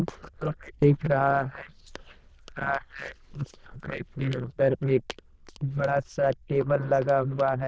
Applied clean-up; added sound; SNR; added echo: neural diffusion model UNIVERSE++.